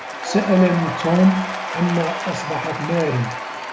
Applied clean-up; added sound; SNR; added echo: none; Applause / Crowd / Cheering; 7 dB; none.